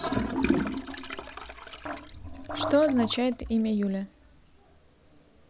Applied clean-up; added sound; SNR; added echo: none; Toilet flush / Gurgling; 3 dB; none.